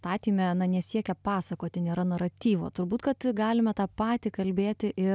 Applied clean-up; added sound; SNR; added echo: none; none; none; none.